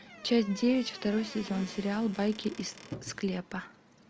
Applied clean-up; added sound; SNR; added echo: none; Cough + Squeak / Wood; 15 dB; none.